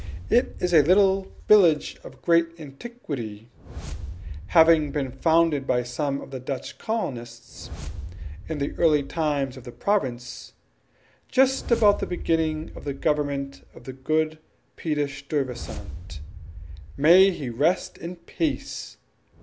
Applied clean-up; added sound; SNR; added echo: none; Whoosh, swoosh, swish; 14 dB; none.